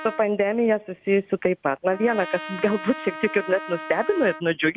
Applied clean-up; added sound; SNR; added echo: none; Trumpet; 14 dB; none.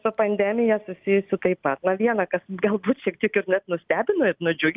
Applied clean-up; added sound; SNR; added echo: none; none; none; none.